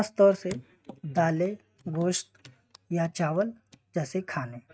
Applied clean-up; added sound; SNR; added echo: neural mask model RNNoise.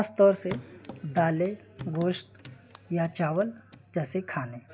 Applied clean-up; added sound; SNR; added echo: none; Hands / Wood; 17 dB; none.